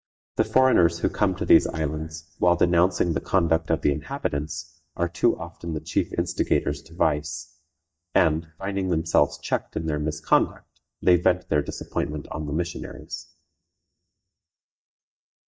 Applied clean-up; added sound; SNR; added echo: neural mask model DeepFilterNet 3.